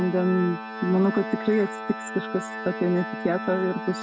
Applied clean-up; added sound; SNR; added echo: none; Organ; 8 dB; none.